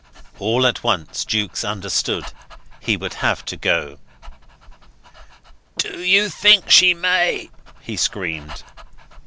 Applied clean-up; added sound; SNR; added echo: none; Dog; 17 dB; none.